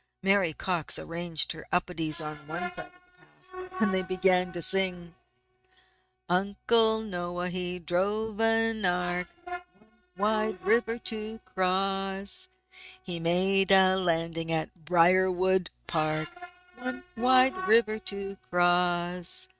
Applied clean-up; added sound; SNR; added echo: neural mask model RNNoise.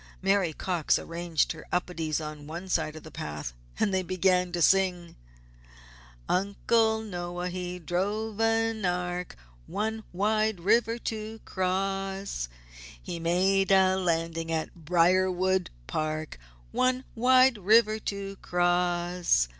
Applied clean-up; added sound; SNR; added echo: none; none; none; none.